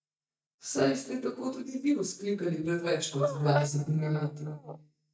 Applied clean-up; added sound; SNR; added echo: neural mask model DeepFilterNet 3.